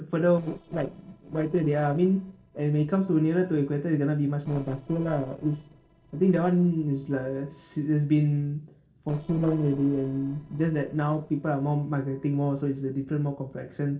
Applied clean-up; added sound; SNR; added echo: neural separator model SepFormer DNS4.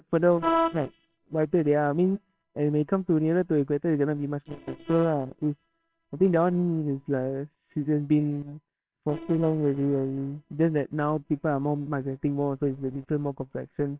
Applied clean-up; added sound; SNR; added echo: neural separator model SepFormer WHAMR!.